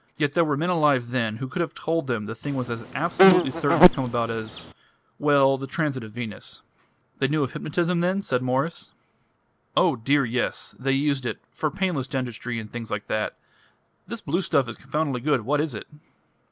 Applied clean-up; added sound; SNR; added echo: none; Insect; -4 dB; none.